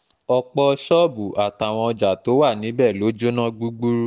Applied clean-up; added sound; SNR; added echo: none; none; none; none.